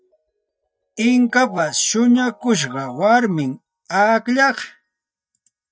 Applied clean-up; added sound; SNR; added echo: neural mask model DeepFilterNet 3.